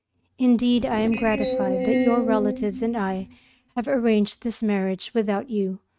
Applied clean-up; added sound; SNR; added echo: neural mask model RNNoise.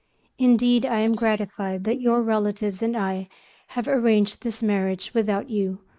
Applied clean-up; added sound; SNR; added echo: neural mask model Resemble Enhance denoiser.